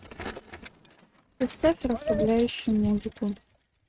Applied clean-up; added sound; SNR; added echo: neural mask model RNNoise.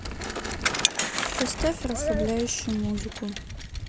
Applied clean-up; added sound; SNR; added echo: none; Bicycle; -1 dB; none.